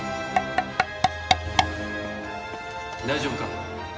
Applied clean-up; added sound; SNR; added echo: none; Tap / Percussion; -4 dB; reverberation time 2.1 s.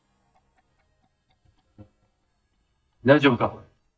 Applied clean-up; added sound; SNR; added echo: neural mask model DeepFilterNet 3.